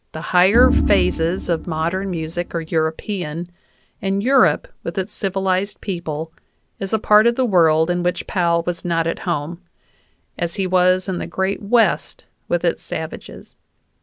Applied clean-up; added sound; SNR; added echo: none; Organ; 2 dB; none.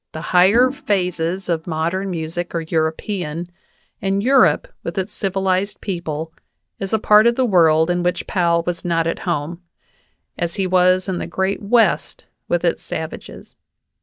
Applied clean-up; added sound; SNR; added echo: neural mask model DeepFilterNet 3.